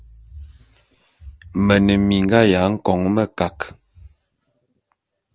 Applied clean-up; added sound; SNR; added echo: none; none; none; none.